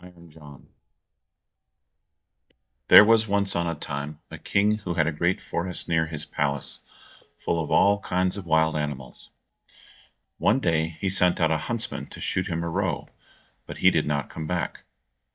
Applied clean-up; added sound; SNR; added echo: neural mask model DeepFilterNet 3.